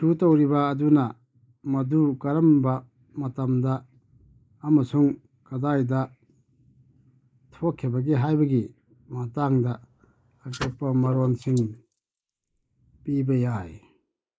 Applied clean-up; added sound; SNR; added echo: neural mask model Resemble Enhance denoiser.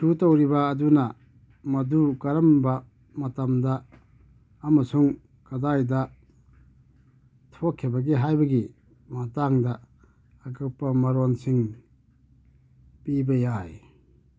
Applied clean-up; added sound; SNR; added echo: none; none; none; none.